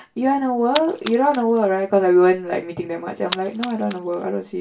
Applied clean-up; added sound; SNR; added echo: none; Splash, splatter; 11 dB; reverberation time 0.2 s.